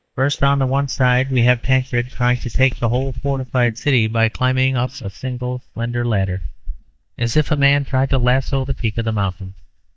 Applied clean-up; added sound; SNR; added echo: neural mask model DeepFilterNet 3.